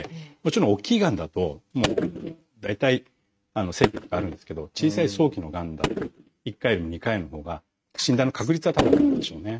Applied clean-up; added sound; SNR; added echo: neural mask model RNNoise.